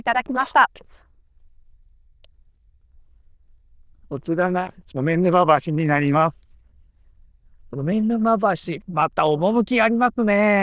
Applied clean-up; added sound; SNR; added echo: neural diffusion model UNIVERSE++.